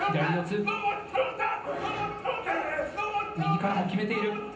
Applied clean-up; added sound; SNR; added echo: none; none; none; reverberation time 0.6 s.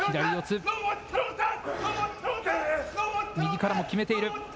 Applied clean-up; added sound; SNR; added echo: none; none; none; none.